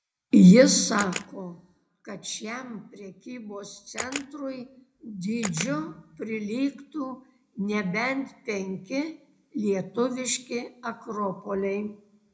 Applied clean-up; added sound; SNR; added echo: none; Camera; 14 dB; reverberation time 0.2 s.